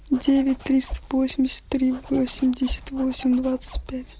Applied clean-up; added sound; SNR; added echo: none; Zipper (clothing); 14 dB; none.